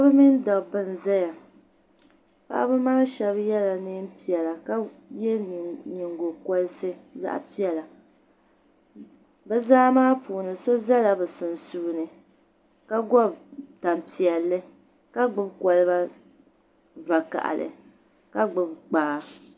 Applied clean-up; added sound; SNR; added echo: none; none; none; none.